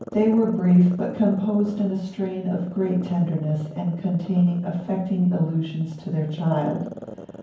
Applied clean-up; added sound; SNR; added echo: none; Growling; 17 dB; reverberation time 0.9 s.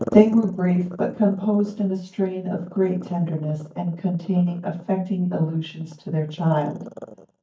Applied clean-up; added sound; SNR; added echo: neural mask model DeepFilterNet 3.